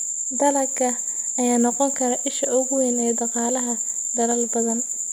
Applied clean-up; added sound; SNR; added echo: none; none; none; none.